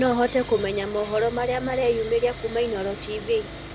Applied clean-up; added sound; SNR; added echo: none; Sawing; 12 dB; none.